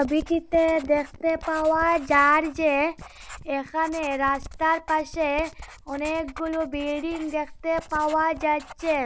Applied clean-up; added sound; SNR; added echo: none; Writing; 17 dB; none.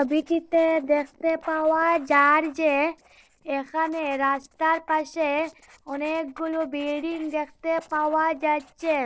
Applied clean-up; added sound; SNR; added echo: neural separator model SepFormer DNS4.